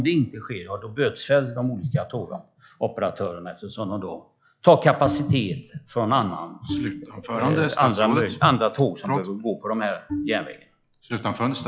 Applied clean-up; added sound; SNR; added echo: classical method log-MMSE.